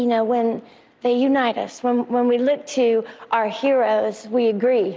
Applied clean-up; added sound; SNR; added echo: none; none; none; none.